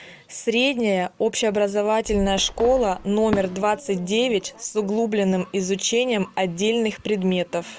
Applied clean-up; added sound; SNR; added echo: none; Fireworks; 13 dB; none.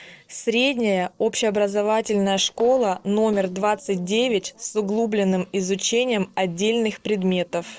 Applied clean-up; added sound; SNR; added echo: neural separator model SepFormer DNS4.